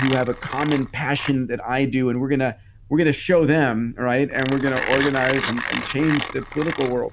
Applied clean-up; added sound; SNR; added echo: none; Mechanisms; 9 dB; none.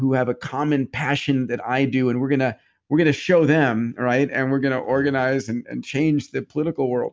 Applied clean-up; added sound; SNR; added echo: none; none; none; none.